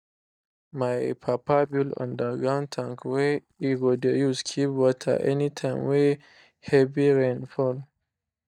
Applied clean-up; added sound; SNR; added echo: neural mask model DeepFilterNet 3.